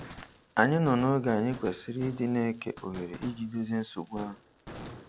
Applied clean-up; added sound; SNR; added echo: none; Fireworks; 17 dB; none.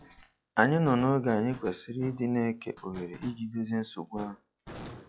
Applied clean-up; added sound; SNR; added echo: classical method log-MMSE.